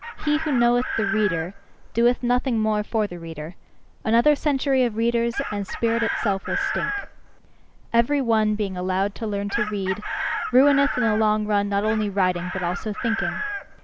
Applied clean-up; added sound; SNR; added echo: none; Chicken, rooster; 9 dB; none.